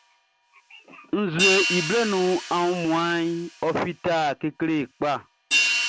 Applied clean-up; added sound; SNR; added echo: none; Hi-hat; 4 dB; none.